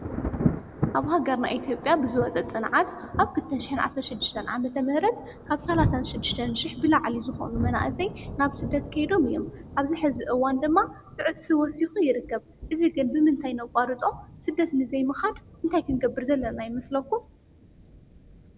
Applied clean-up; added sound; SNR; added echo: none; Thunder; 9 dB; none.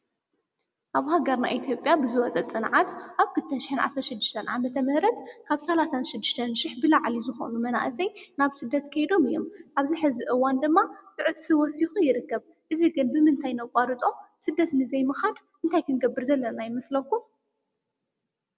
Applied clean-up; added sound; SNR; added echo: none; none; none; none.